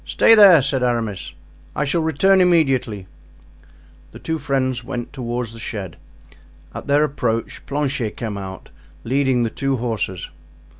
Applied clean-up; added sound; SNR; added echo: none; none; none; none.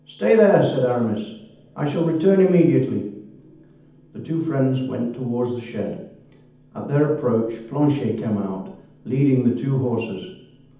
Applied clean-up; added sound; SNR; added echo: none; none; none; reverberation time 0.8 s.